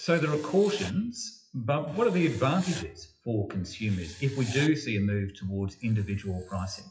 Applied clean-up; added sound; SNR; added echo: classical method WPE with log-MMSE.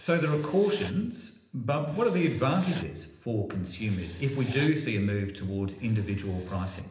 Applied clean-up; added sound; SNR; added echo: none; Writing; 19 dB; reverberation time 0.8 s.